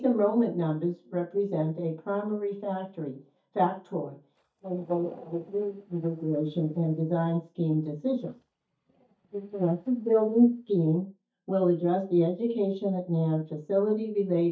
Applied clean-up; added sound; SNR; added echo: neural mask model DeepFilterNet 3.